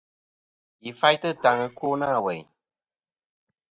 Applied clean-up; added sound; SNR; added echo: neural mask model DeepFilterNet 3.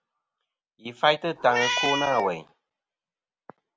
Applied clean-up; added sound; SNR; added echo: none; Meow; 0 dB; none.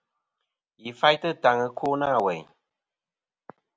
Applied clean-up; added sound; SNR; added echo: none; none; none; none.